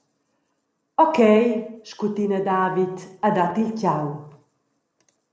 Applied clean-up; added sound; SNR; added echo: none; none; none; none.